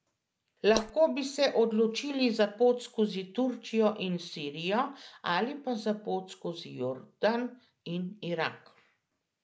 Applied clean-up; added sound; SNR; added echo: neural mask model Resemble Enhance denoiser.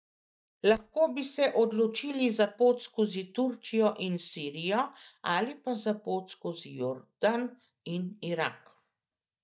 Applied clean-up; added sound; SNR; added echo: neural mask model DeepFilterNet 3.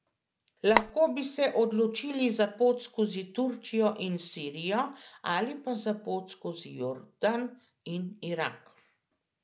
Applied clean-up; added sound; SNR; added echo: none; Telephone; -2 dB; none.